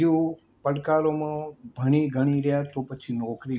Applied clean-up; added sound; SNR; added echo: none; none; none; none.